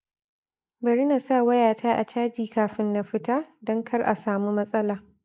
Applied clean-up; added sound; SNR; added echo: neural mask model Resemble Enhance denoiser.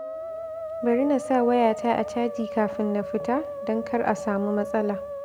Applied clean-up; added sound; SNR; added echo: none; Musical instrument; 8 dB; none.